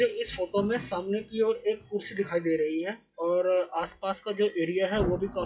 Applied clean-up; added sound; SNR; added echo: classical method WPE with log-MMSE.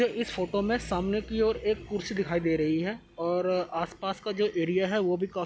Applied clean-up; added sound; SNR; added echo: none; none; none; none.